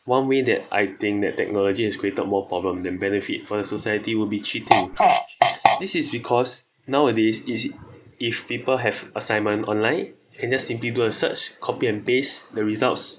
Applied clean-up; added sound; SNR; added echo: neural mask model Resemble Enhance denoiser.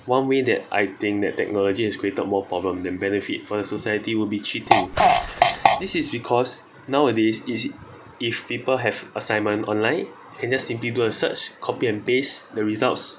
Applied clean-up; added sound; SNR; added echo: none; Fart; -5 dB; none.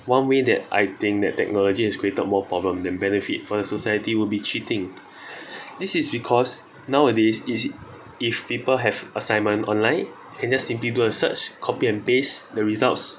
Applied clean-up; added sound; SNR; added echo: none; none; none; none.